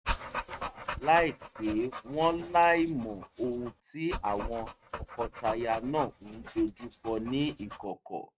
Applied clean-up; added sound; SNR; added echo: neural mask model RNNoise.